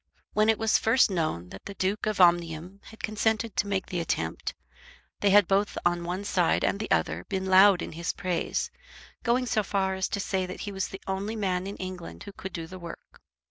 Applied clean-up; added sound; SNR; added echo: none; none; none; none.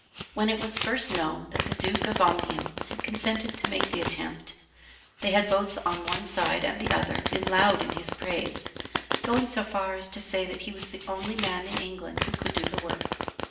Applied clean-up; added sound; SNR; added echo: none; Domestic sounds, home sounds; 2 dB; reverberation time 0.8 s.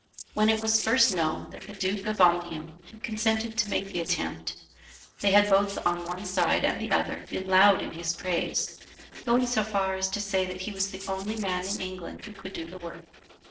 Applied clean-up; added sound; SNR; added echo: neural separator model SepFormer DNS4.